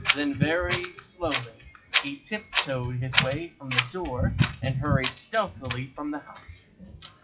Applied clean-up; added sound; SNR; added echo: classical method WPE with log-MMSE.